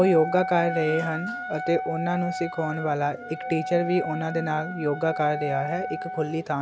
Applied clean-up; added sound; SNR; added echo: none; Wind instrument, woodwind instrument; 7 dB; none.